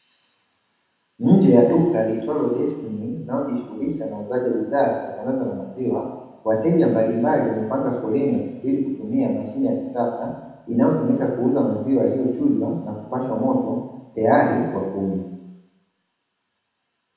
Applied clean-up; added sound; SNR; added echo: none; none; none; reverberation time 1.0 s.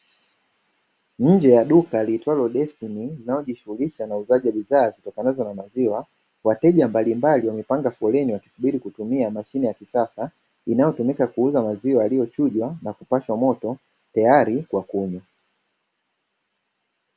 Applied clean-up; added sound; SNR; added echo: none; none; none; none.